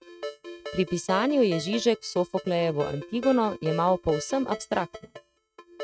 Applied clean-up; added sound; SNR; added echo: neural mask model RNNoise.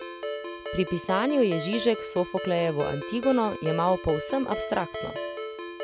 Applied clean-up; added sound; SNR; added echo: none; Ringtone; 7 dB; none.